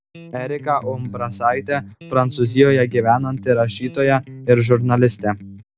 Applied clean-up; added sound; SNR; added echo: none; Electric guitar; 16 dB; none.